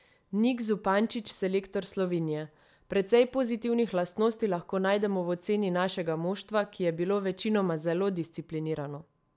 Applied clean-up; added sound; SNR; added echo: none; none; none; none.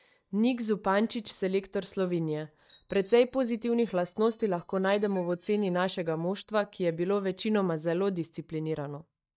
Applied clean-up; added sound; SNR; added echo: neural mask model DeepFilterNet 3.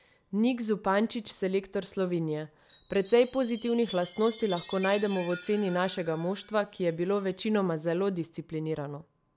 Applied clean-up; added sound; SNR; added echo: none; Chime; 18 dB; none.